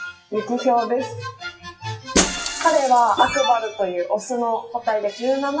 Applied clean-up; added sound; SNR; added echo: classical method WPE with log-MMSE.